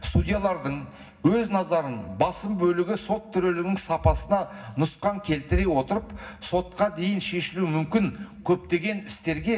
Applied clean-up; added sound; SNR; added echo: none; none; none; reverberation time 0.4 s.